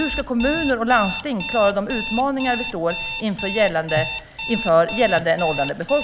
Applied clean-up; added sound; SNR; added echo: none; Alarm; 5 dB; none.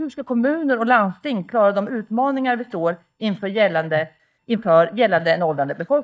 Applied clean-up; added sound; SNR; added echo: neural mask model DeepFilterNet 3.